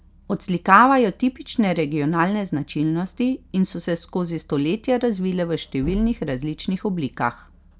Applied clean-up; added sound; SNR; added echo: none; none; none; none.